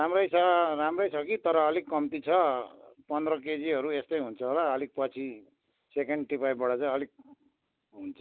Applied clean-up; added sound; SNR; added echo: none; none; none; none.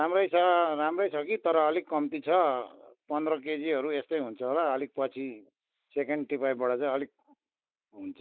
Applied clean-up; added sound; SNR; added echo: neural mask model Resemble Enhance denoiser.